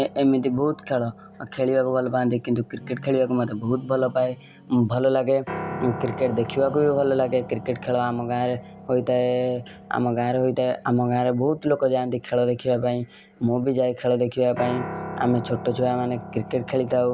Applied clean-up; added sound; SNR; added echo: none; Piano + Guitar; 15 dB; none.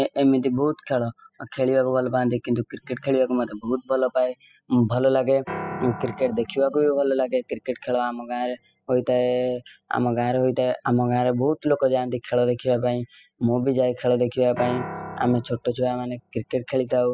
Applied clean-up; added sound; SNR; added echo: classical method spectral subtraction.